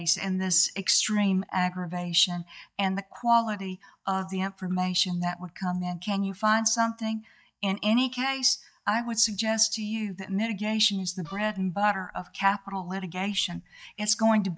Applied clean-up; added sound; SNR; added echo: neural mask model DeepFilterNet 3.